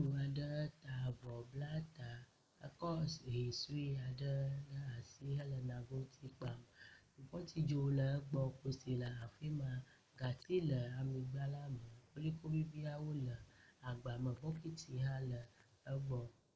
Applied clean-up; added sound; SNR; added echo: neural mask model Resemble Enhance denoiser.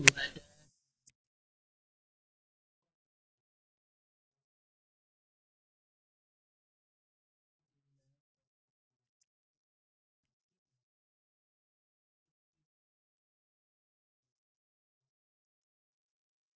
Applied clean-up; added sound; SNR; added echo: neural mask model DeepFilterNet 3.